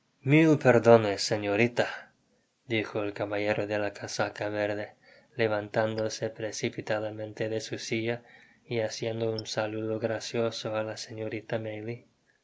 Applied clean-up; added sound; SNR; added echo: neural mask model Resemble Enhance denoiser.